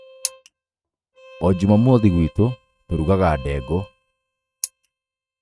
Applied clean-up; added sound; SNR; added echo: neural mask model RNNoise.